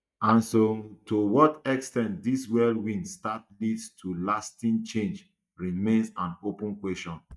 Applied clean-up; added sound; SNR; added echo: neural mask model DeepFilterNet 3.